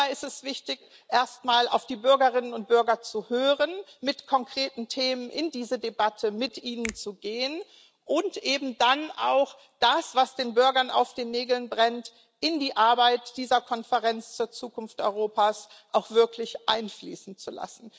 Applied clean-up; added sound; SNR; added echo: none; Finger snapping; 18 dB; none.